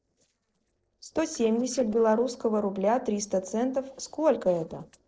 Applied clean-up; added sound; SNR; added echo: neural separator model SepFormer DNS4.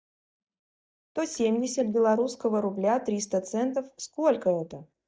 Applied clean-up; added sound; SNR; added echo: neural mask model DeepFilterNet 3.